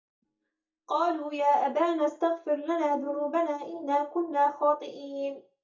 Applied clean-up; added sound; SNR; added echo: neural mask model DeepFilterNet 3.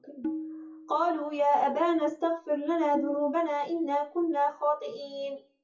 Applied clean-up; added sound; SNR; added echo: classical method WPE with log-MMSE.